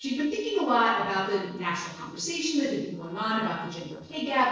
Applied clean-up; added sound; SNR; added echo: neural separator model SepFormer DNS4.